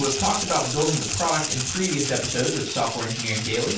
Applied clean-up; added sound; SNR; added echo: none; Rattle (instrument); 3 dB; reverberation time 0.3 s.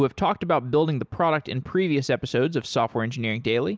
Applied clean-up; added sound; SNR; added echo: none; none; none; none.